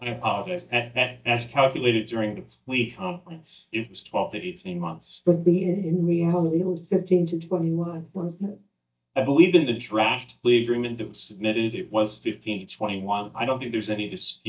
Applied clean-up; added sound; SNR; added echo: neural mask model DeepFilterNet 3.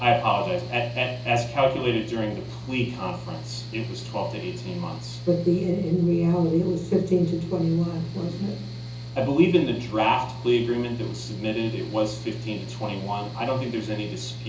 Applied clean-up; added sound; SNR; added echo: none; Mechanical fan; 11 dB; reverberation time 0.6 s.